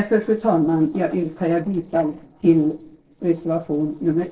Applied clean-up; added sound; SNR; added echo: neural separator model SepFormer DNS4.